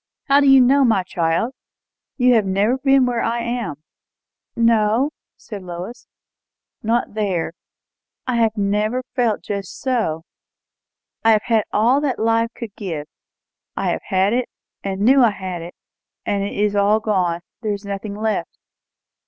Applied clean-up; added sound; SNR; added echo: none; none; none; none.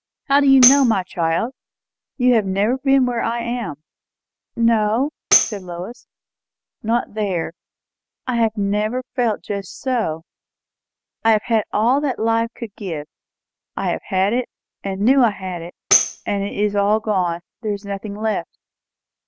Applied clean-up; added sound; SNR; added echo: none; Tambourine; 4 dB; none.